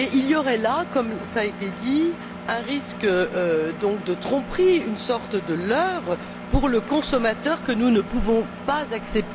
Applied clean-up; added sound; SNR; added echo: none; Engine; 12 dB; none.